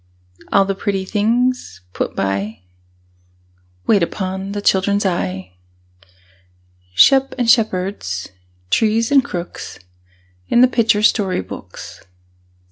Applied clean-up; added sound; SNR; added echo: none; none; none; none.